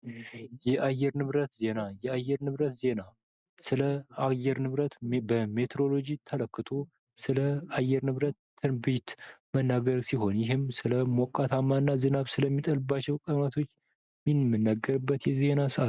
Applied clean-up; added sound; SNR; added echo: none; none; none; none.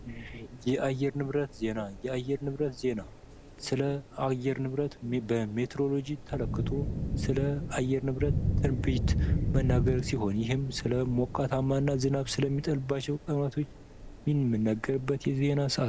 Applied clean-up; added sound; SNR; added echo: none; Thunder / Rain; 5 dB; none.